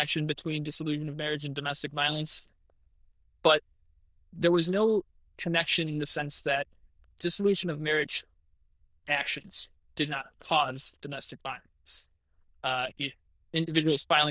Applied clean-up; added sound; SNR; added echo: neural diffusion model UNIVERSE++.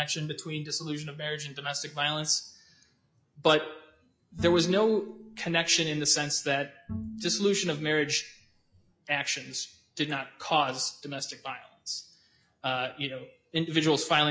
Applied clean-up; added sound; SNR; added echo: classical method log-MMSE.